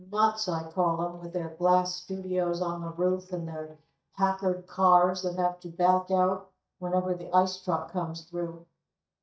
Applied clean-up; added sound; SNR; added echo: neural mask model DeepFilterNet 3.